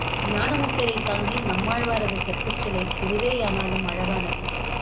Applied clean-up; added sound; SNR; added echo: none; Mechanisms; -2 dB; none.